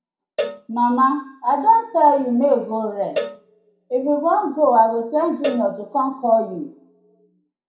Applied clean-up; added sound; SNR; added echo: none; Cowbell; 13 dB; reverberation time 0.5 s.